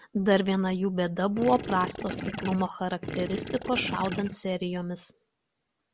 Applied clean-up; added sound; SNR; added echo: none; Gurgling / Liquid; 7 dB; none.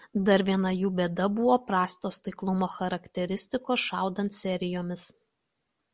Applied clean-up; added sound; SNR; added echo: none; none; none; none.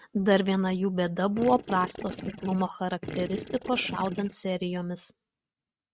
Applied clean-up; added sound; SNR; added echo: neural mask model RNNoise.